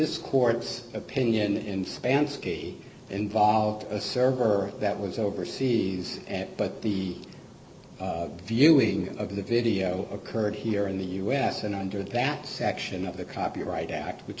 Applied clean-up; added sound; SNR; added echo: none; none; none; none.